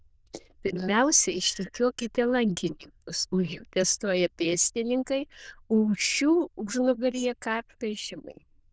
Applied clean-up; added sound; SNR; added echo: neural diffusion model UNIVERSE++.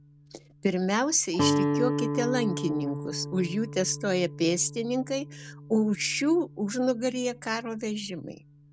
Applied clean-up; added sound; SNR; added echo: none; Guitar; 6 dB; none.